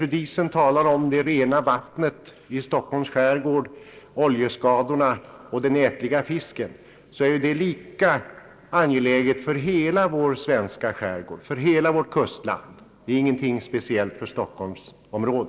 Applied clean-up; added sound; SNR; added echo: neural separator model SepFormer DNS4.